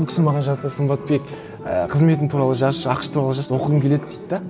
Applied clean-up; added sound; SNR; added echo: none; none; none; none.